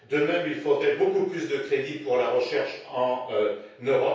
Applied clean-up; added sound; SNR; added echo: none; none; none; reverberation time 0.6 s.